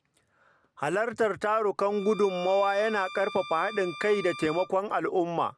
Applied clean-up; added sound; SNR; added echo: none; Bowed string instrument; 15 dB; none.